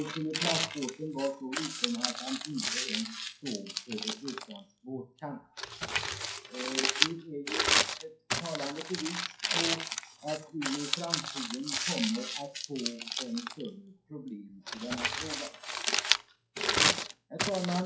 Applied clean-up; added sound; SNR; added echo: classical method WPE with log-MMSE.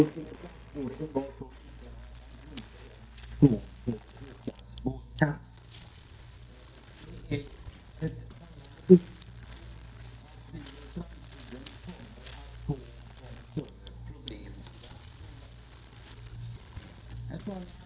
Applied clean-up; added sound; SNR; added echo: neural mask model DeepFilterNet 3.